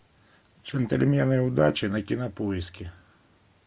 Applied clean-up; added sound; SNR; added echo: none; none; none; none.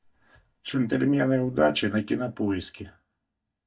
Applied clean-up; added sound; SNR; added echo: neural mask model DeepFilterNet 3.